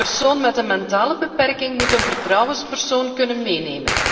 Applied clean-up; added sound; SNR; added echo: none; Gunshot, gunfire; 7 dB; reverberation time 2.4 s.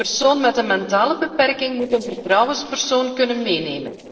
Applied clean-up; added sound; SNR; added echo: neural separator model SepFormer DNS4.